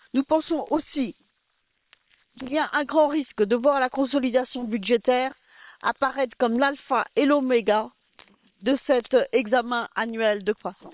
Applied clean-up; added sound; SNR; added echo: neural separator model SepFormer WHAM!.